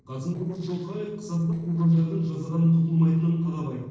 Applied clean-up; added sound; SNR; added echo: neural separator model SepFormer DNS4.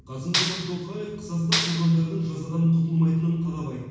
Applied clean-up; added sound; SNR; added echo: none; Clapping; 5 dB; reverberation time 1.2 s.